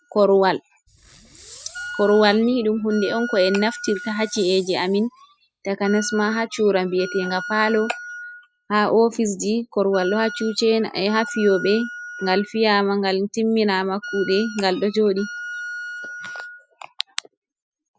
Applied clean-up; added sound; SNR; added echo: classical method spectral subtraction.